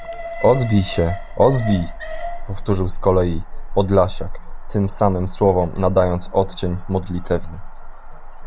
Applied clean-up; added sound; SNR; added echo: none; Alarm; 7 dB; none.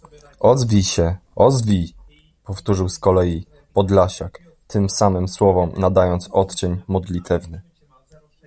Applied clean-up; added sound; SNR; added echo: none; none; none; none.